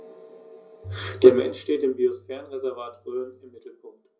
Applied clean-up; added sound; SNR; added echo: none; Bowed string instrument; 19 dB; reverberation time 0.5 s.